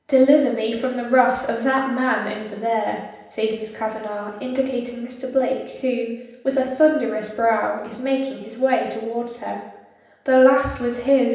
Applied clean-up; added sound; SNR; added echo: none; none; none; reverberation time 0.9 s.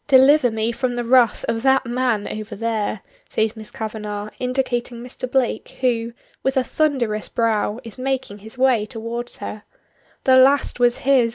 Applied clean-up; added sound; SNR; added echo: none; none; none; none.